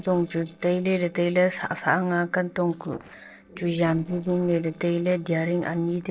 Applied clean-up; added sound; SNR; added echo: neural separator model SepFormer DNS4.